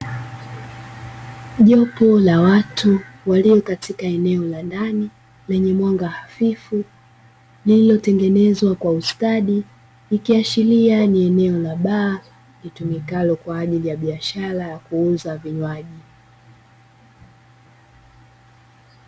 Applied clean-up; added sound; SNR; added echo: none; none; none; none.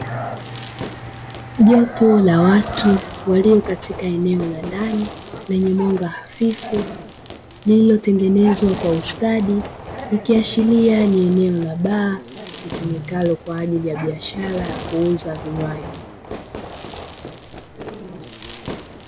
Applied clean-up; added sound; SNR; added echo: none; Growling + Fireworks; 13 dB; none.